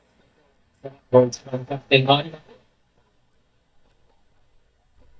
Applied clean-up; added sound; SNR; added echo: neural mask model DeepFilterNet 3.